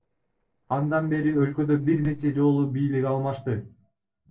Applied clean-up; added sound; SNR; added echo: neural separator model SepFormer DNS4.